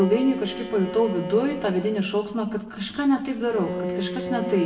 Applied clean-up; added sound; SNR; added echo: none; Bowed string instrument; 10 dB; reverberation time 0.9 s.